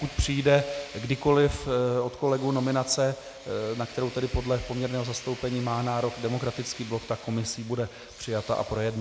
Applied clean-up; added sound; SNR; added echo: none; Tools; 18 dB; none.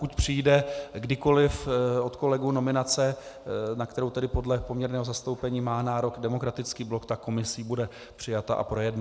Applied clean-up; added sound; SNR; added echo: none; none; none; none.